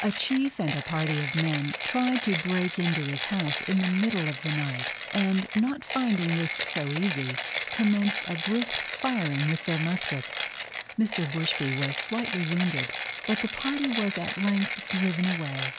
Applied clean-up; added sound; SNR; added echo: none; Mechanisms; 3 dB; none.